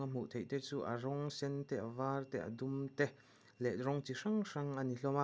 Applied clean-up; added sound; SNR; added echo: none; none; none; none.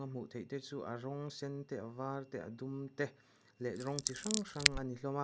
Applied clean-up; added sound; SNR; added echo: none; Scissors; -4 dB; none.